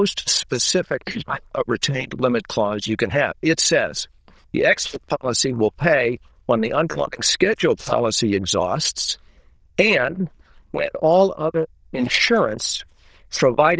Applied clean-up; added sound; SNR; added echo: neural diffusion model UNIVERSE++.